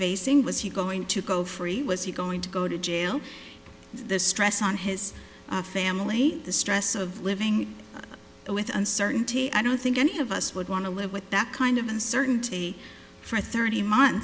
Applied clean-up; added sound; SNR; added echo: none; none; none; none.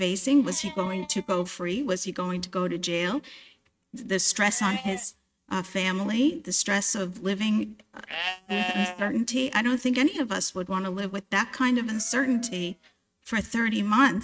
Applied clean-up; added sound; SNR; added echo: neural mask model RNNoise.